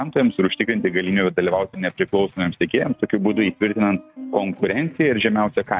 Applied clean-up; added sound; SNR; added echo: neural mask model RNNoise.